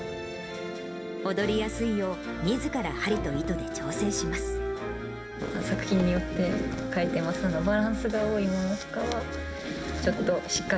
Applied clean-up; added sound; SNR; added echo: none; Fireworks; 17 dB; reverberation time 0.5 s.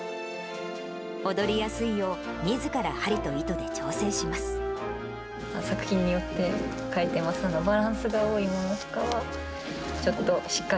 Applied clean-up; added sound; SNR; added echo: none; none; none; none.